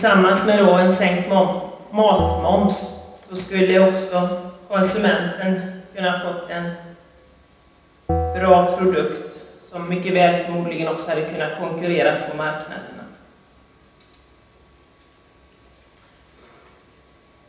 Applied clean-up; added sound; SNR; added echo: none; Bell; 8 dB; reverberation time 0.9 s.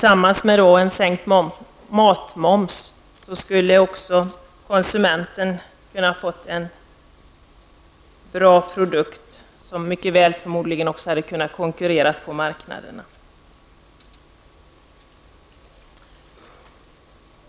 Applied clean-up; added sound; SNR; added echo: none; none; none; none.